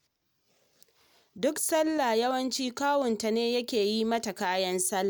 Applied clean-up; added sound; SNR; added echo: none; none; none; none.